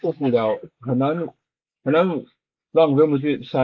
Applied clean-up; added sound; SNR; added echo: neural mask model Resemble Enhance denoiser.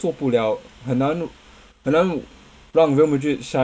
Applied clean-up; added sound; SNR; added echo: none; none; none; none.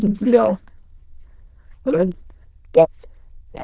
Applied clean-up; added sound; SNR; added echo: neural diffusion model UNIVERSE++.